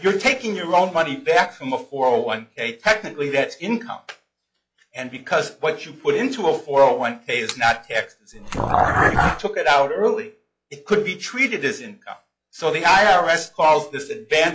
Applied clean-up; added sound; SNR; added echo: classical method log-MMSE.